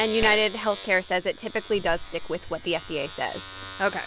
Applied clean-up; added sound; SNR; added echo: none; Domestic sounds, home sounds; 8 dB; none.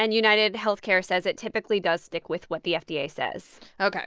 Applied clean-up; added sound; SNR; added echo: none; none; none; none.